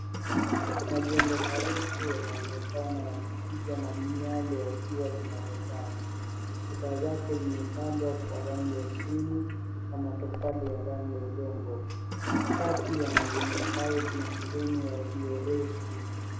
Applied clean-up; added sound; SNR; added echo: none; Toilet flush; -2 dB; reverberation time 0.7 s.